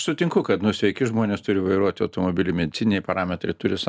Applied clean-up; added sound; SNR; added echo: none; none; none; none.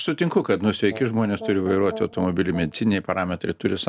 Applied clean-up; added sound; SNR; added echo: none; Brass instrument; 14 dB; none.